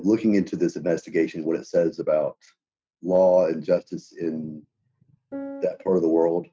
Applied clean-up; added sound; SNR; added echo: neural mask model RNNoise.